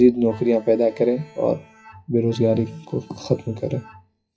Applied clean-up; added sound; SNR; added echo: classical method WPE with log-MMSE.